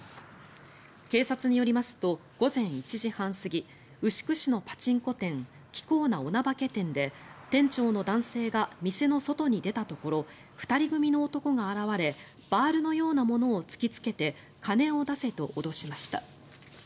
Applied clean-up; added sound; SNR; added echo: none; none; none; none.